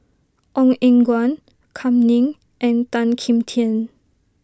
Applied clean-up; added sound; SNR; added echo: none; none; none; none.